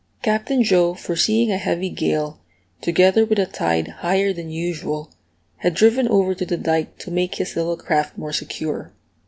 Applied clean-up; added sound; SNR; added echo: none; none; none; none.